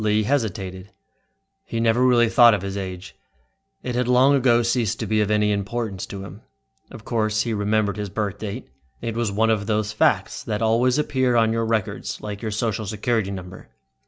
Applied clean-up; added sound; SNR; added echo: none; none; none; none.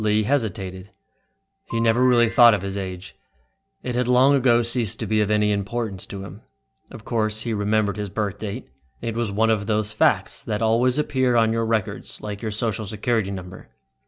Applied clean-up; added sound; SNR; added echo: none; Ringtone / Chime; 16 dB; none.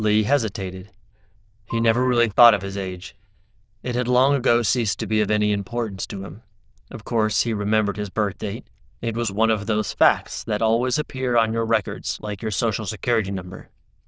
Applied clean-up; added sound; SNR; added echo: neural diffusion model UNIVERSE++.